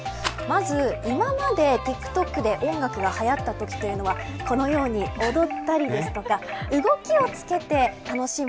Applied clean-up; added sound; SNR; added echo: none; Rattle + Wind chime; 11 dB; none.